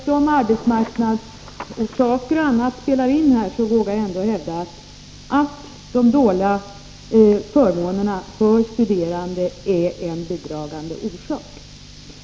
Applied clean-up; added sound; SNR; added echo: none; none; none; none.